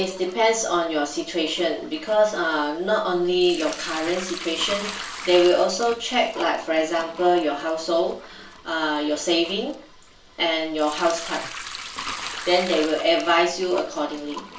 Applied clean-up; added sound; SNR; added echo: none; Sink (filling or washing) / Liquid; 14 dB; reverberation time 0.4 s.